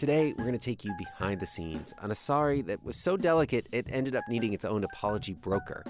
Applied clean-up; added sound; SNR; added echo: none; none; none; none.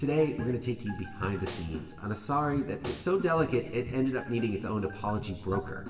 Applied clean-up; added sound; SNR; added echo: none; Snare drum; 17 dB; reverberation time 1.2 s.